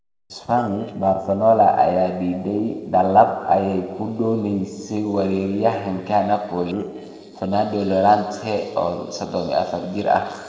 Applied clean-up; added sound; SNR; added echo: neural separator model SepFormer DNS4.